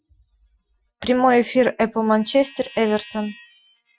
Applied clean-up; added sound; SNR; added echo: classical method Wiener filter.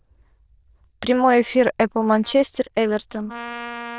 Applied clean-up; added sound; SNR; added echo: neural diffusion model UNIVERSE++.